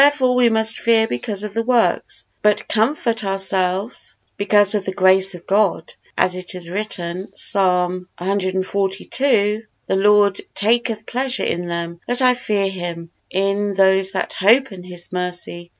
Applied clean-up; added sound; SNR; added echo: none; Rattle (instrument); 13 dB; none.